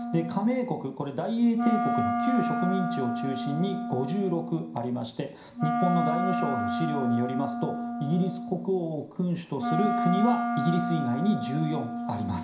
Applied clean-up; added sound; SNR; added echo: none; Wind instrument, woodwind instrument; 1 dB; reverberation time 0.5 s.